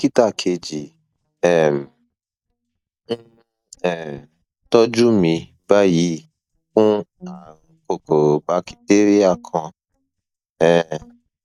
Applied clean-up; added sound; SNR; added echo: neural mask model DeepFilterNet 3.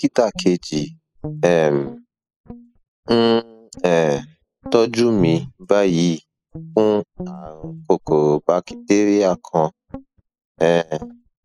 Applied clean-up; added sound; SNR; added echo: classical method spectral subtraction.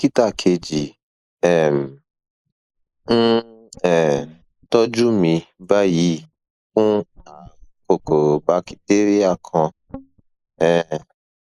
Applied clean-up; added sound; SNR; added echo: neural mask model Resemble Enhance denoiser.